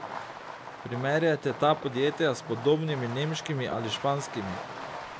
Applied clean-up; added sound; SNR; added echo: none; Fireworks; 11 dB; none.